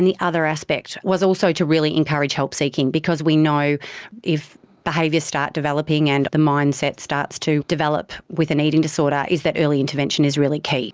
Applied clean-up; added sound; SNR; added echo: none; none; none; none.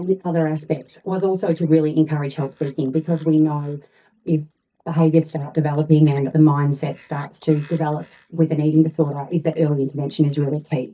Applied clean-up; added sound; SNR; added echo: neural mask model DeepFilterNet 3.